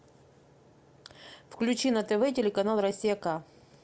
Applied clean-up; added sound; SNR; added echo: none; none; none; none.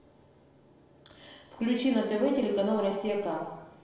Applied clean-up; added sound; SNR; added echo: none; none; none; reverberation time 1.0 s.